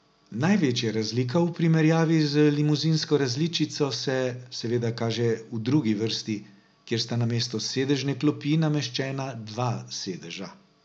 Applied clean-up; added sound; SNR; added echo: none; none; none; none.